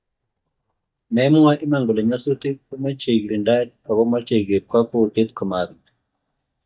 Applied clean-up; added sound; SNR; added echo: neural mask model DeepFilterNet 3.